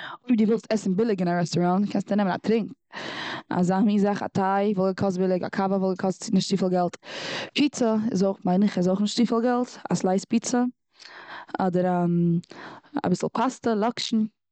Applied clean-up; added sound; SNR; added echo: neural mask model Resemble Enhance denoiser.